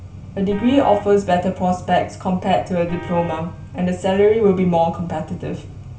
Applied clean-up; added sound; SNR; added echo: none; Vehicle horn, car horn, honking; 20 dB; reverberation time 0.2 s.